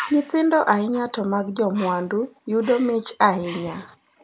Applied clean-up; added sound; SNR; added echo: none; Bird; 19 dB; none.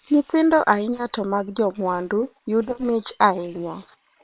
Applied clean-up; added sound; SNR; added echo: neural separator model SepFormer WHAM!.